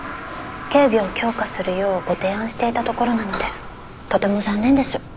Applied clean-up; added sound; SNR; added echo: none; Toilet flush; 13 dB; none.